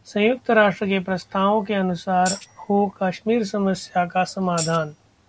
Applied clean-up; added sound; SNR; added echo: none; Tambourine; 12 dB; none.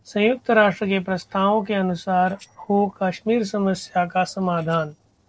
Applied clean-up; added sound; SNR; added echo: neural separator model SepFormer DNS4.